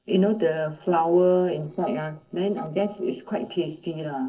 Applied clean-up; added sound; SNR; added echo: neural separator model SepFormer DNS4.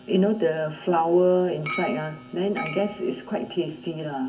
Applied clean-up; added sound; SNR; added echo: none; Chink, clink; 13 dB; reverberation time 0.3 s.